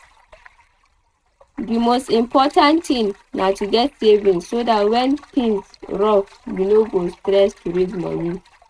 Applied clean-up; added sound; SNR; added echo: neural mask model RNNoise.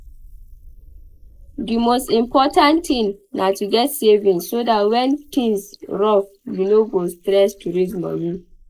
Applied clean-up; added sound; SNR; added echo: neural mask model Resemble Enhance denoiser.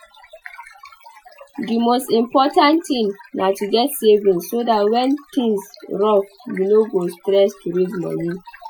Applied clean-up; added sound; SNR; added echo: classical method Wiener filter.